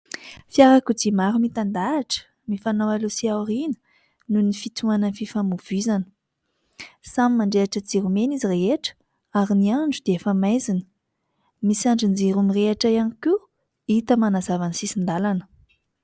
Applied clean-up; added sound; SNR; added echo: none; none; none; none.